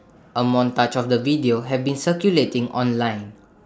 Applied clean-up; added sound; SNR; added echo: none; none; none; none.